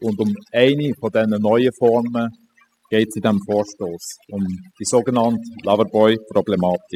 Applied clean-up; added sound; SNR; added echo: classical method spectral subtraction.